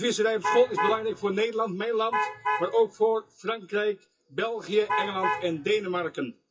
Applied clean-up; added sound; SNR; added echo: classical method WPE with log-MMSE.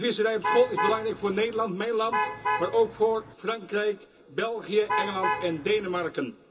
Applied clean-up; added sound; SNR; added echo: none; Alarm / Truck; 3 dB; reverberation time 0.2 s.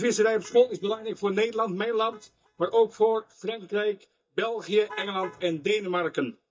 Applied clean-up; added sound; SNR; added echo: neural mask model DeepFilterNet 3.